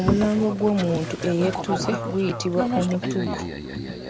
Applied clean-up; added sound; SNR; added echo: none; Boat, Water vehicle; 4 dB; none.